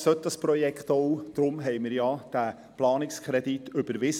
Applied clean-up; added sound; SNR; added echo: none; none; none; none.